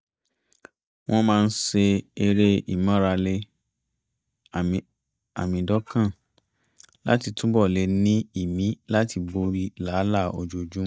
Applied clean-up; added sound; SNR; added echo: neural mask model DeepFilterNet 3.